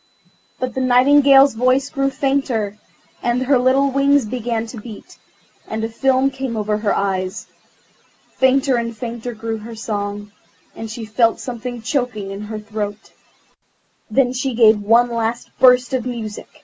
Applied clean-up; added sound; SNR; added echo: none; none; none; none.